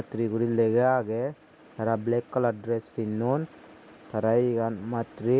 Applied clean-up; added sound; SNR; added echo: none; none; none; none.